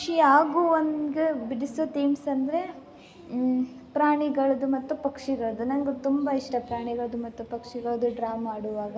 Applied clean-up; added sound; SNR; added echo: none; none; none; none.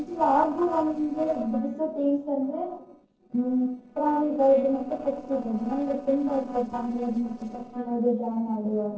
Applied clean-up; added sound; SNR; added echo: neural separator model SepFormer DNS4.